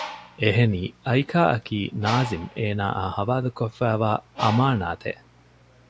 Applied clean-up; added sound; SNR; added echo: none; Bird; 15 dB; none.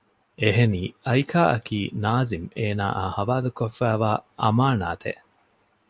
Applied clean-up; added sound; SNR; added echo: none; none; none; none.